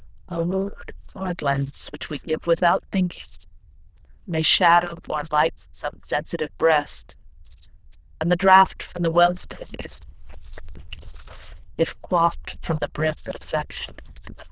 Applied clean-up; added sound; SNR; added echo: neural diffusion model UNIVERSE++.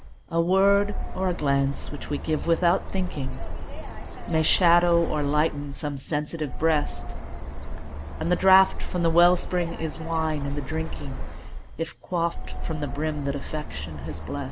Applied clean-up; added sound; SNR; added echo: none; Bird; 3 dB; none.